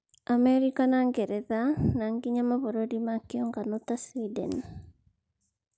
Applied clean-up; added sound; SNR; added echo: none; none; none; none.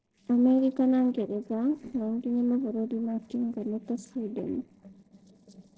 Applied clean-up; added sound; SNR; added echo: neural separator model SepFormer DNS4.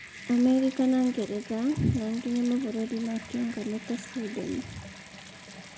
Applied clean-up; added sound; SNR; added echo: none; Bathtub (filling or washing) / Water tap, faucet; 16 dB; reverberation time 0.7 s.